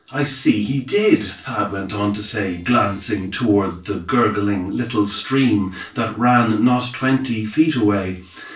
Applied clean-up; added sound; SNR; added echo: neural separator model SepFormer DNS4.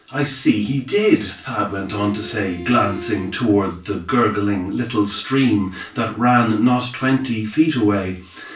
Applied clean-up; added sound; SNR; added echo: none; Bowed string instrument; 17 dB; reverberation time 0.3 s.